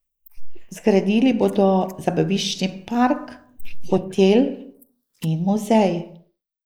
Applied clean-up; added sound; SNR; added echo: neural mask model Resemble Enhance denoiser.